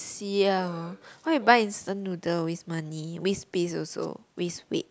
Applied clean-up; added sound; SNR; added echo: none; none; none; none.